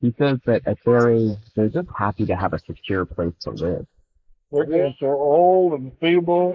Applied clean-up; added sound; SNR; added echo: neural mask model Resemble Enhance denoiser.